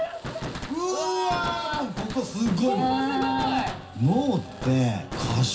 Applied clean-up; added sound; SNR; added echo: none; Fireworks; 11 dB; reverberation time 0.2 s.